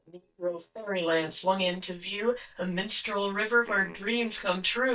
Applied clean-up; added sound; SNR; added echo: neural mask model DeepFilterNet 3.